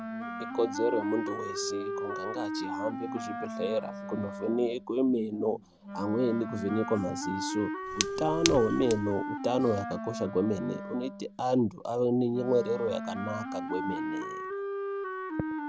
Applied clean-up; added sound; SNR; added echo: none; Wind instrument, woodwind instrument + Fire; 5 dB; none.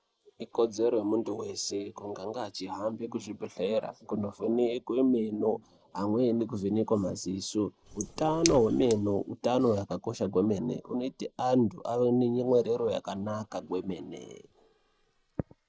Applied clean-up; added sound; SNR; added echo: neural mask model Resemble Enhance denoiser.